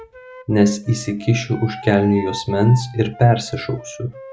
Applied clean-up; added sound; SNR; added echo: none; Wind instrument, woodwind instrument; 16 dB; none.